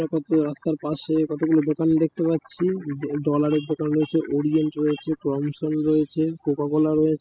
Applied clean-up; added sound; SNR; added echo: classical method spectral subtraction.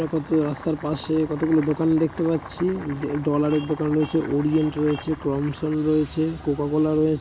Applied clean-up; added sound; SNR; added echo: none; Domestic sounds, home sounds; 19 dB; none.